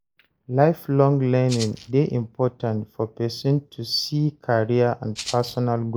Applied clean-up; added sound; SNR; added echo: neural mask model Resemble Enhance denoiser.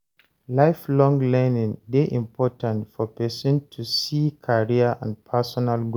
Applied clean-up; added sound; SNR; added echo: none; none; none; none.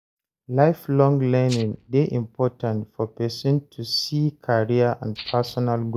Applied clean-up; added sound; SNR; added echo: neural mask model DeepFilterNet 3.